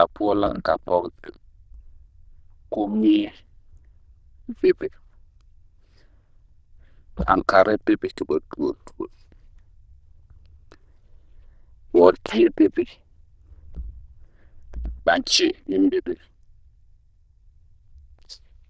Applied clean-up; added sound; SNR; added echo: neural diffusion model UNIVERSE++.